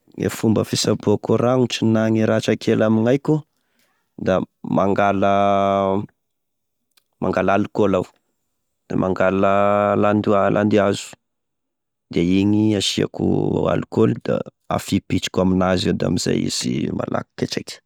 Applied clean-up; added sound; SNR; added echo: none; none; none; none.